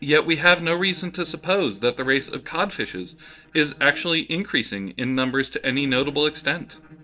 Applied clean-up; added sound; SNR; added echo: neural separator model SepFormer DNS4.